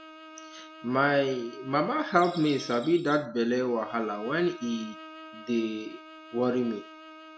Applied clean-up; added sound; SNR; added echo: none; Bowed string instrument + Bird vocalization, bird call, bird song; 18 dB; none.